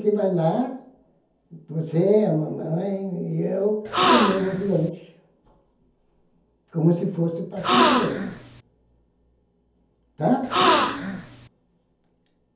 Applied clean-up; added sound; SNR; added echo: none; Gasp; -4 dB; reverberation time 0.5 s.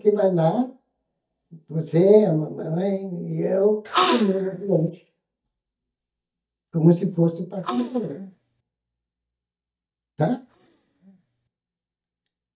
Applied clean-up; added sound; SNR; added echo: neural mask model DeepFilterNet 3.